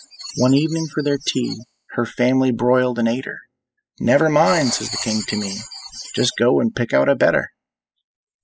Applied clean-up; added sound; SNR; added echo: classical method spectral subtraction.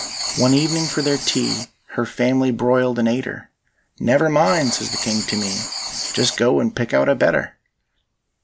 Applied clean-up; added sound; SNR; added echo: none; Writing; 9 dB; none.